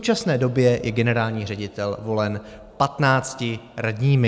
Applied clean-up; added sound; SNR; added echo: none; none; none; none.